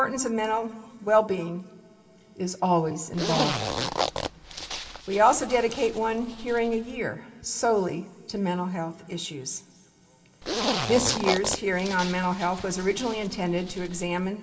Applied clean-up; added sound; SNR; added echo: none; Zipper (clothing); 5 dB; reverberation time 2.1 s.